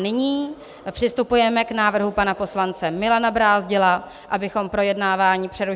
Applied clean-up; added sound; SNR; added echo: none; none; none; none.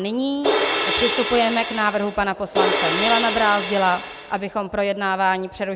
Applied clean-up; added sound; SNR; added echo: none; Crash cymbal; 1 dB; none.